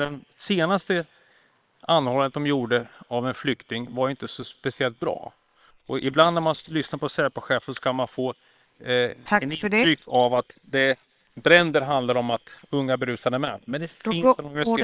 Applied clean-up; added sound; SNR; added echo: neural separator model SepFormer WHAM!.